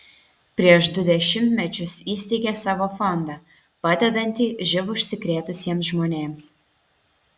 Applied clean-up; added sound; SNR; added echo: none; none; none; none.